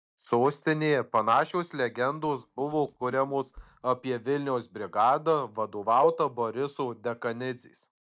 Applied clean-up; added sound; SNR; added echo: neural mask model DeepFilterNet 3.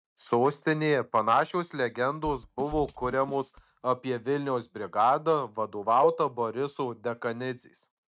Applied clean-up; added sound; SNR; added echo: neural mask model RNNoise.